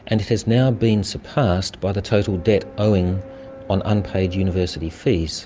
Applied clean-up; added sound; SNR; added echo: none; Boat, Water vehicle; 20 dB; none.